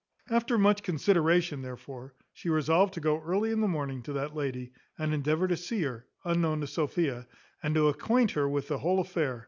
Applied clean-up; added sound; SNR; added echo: none; none; none; none.